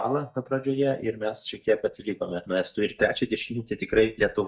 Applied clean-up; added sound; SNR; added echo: neural mask model DeepFilterNet 3.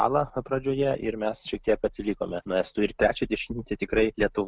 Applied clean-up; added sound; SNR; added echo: none; none; none; none.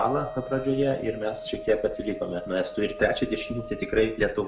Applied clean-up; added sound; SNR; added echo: none; Wind instrument, woodwind instrument; 13 dB; reverberation time 0.9 s.